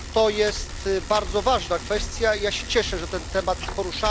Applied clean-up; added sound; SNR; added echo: none; Bicycle; 8 dB; none.